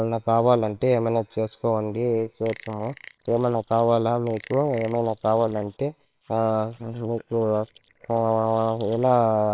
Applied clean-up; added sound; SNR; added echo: neural separator model SepFormer WHAMR!.